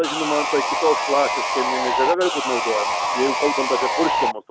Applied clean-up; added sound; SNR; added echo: none; Sawing; -1 dB; none.